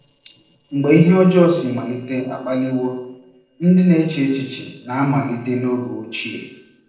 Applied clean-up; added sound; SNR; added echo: neural separator model SepFormer DNS4.